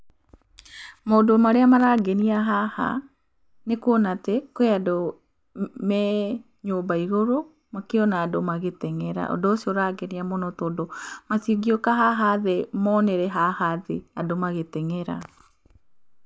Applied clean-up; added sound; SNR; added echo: none; none; none; none.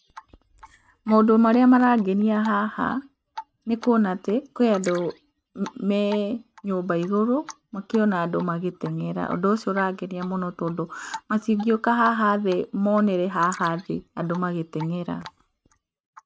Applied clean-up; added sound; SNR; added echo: neural mask model RNNoise.